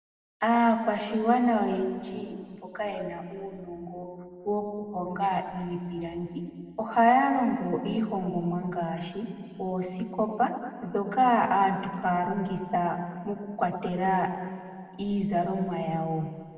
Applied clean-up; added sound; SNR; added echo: none; none; none; reverberation time 2.1 s.